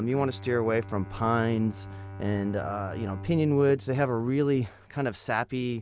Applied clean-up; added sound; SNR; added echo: none; Bowed string instrument; 14 dB; none.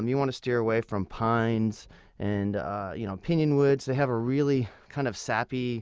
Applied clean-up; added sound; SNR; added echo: none; none; none; none.